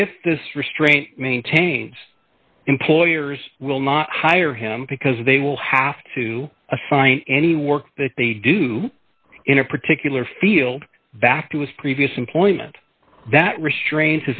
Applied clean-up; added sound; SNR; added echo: none; none; none; none.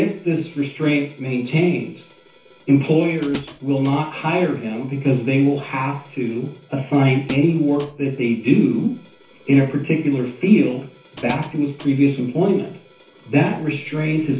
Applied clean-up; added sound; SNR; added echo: none; Hi-hat; 20 dB; reverberation time 0.9 s.